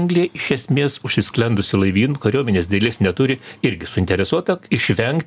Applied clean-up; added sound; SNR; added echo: none; none; none; none.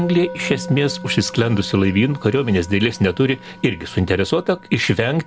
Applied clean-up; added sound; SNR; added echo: none; Musical instrument; 16 dB; none.